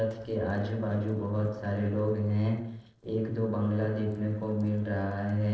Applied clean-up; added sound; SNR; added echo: neural separator model SepFormer DNS4.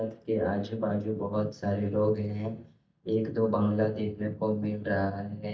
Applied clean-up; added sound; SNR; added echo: neural mask model DeepFilterNet 3.